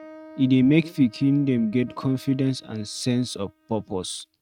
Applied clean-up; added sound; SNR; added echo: neural mask model RNNoise.